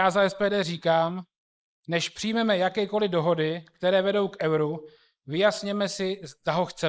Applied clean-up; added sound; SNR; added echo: neural mask model Resemble Enhance denoiser.